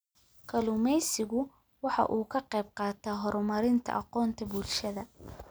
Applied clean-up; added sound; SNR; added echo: none; none; none; none.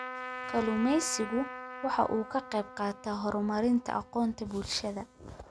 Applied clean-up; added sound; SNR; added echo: none; Trumpet; 12 dB; none.